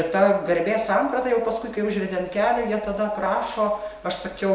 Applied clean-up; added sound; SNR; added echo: none; none; none; none.